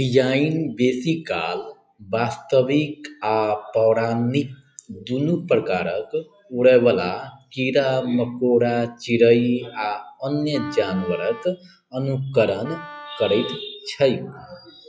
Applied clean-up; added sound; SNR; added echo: classical method log-MMSE.